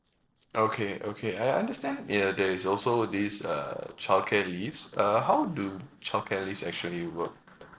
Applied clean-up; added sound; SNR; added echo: neural separator model SepFormer DNS4.